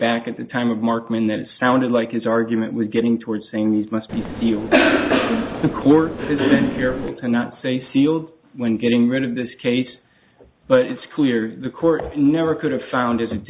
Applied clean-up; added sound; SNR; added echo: none; Cough; 0 dB; none.